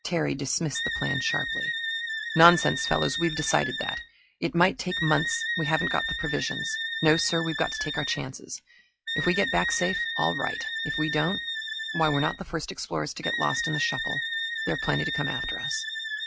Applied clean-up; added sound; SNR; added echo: classical method log-MMSE.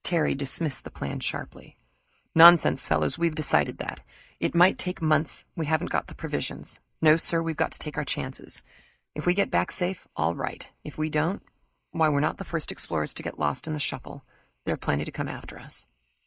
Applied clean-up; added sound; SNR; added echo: neural mask model Resemble Enhance denoiser.